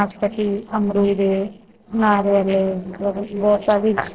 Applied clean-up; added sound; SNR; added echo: neural separator model SepFormer DNS4.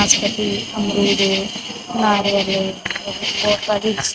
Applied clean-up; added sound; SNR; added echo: neural mask model RNNoise.